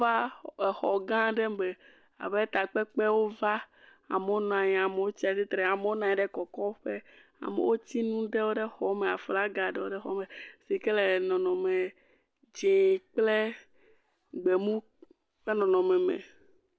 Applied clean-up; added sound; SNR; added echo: none; none; none; none.